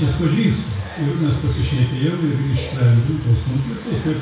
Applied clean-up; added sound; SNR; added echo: none; Domestic sounds, home sounds; 18 dB; reverberation time 0.6 s.